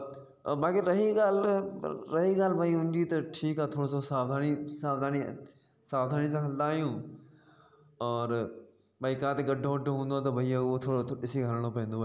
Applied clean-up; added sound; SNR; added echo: none; none; none; none.